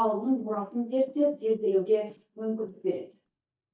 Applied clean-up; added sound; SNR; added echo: neural mask model DeepFilterNet 3.